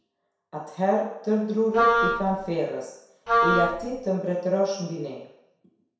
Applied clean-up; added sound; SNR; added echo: none; Wind instrument, woodwind instrument; -3 dB; reverberation time 0.7 s.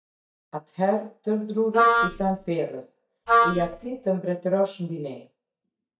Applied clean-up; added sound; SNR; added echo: neural mask model DeepFilterNet 3.